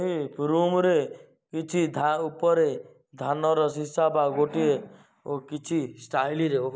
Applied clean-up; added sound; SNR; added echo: none; none; none; none.